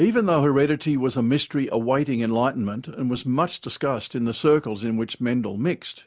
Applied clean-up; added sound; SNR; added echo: none; none; none; none.